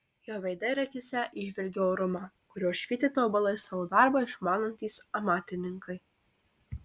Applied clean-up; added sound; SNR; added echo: none; none; none; none.